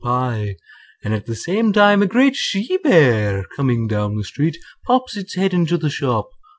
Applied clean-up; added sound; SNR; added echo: none; none; none; none.